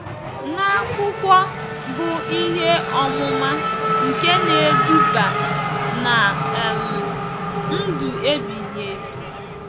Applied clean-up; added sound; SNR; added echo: none; Race car, auto racing / Accelerating, revving, vroom; 0 dB; none.